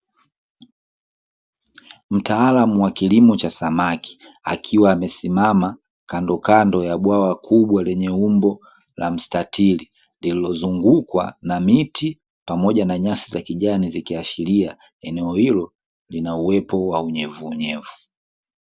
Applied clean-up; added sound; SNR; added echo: none; none; none; none.